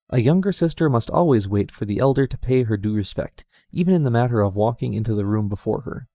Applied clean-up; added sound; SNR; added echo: neural mask model DeepFilterNet 3.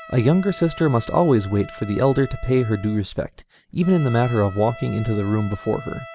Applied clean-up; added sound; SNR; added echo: none; Trumpet; 18 dB; none.